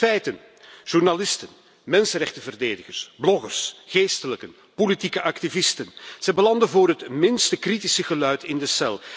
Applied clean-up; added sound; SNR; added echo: none; none; none; none.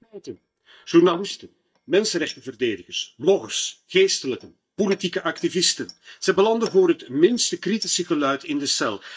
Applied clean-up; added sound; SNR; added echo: neural mask model DeepFilterNet 3.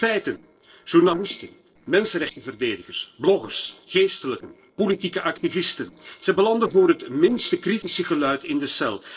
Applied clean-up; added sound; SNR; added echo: neural separator model SepFormer DNS4.